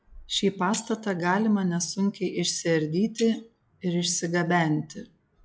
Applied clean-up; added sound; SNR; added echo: classical method log-MMSE.